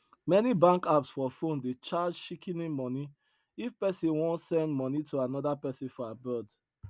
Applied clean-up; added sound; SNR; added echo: none; none; none; none.